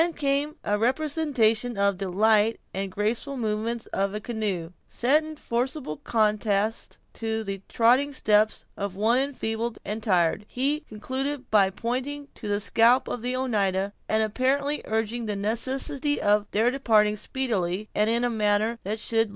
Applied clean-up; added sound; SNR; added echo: none; none; none; none.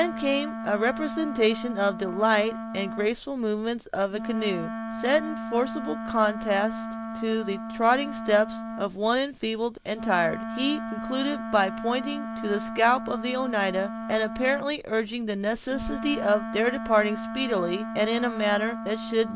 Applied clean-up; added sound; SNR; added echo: none; Wind instrument, woodwind instrument; 8 dB; none.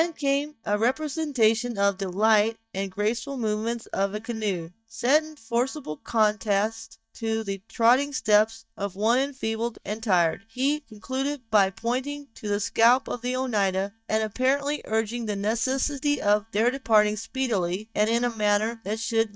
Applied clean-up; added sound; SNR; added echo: neural mask model DeepFilterNet 3.